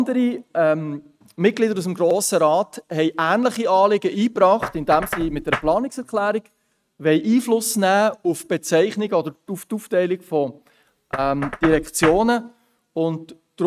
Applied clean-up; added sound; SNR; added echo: neural mask model RNNoise.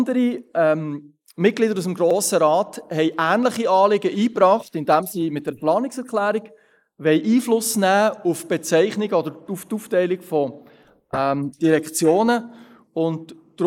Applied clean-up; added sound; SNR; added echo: neural mask model Resemble Enhance denoiser.